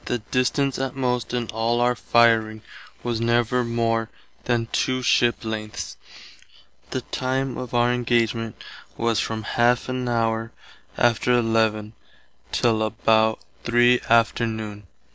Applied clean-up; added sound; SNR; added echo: none; none; none; none.